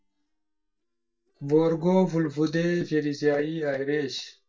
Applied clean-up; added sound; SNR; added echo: neural mask model DeepFilterNet 3.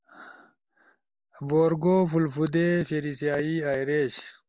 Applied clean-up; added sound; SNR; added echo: none; none; none; none.